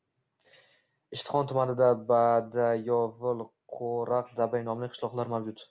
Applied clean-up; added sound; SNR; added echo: none; none; none; none.